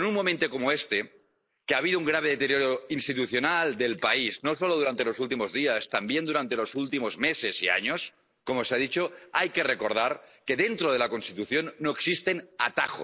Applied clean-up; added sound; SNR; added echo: neural mask model Resemble Enhance denoiser.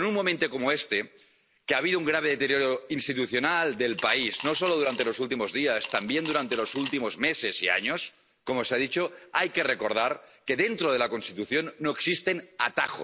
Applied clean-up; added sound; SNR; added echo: none; Coin (dropping) / Glass; 13 dB; none.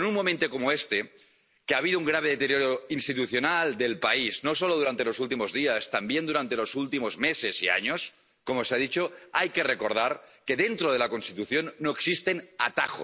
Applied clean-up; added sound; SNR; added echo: none; none; none; none.